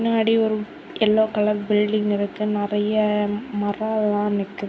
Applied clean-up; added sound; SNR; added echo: none; none; none; none.